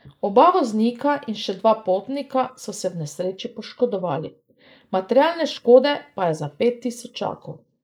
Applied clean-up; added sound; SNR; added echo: neural mask model Resemble Enhance denoiser.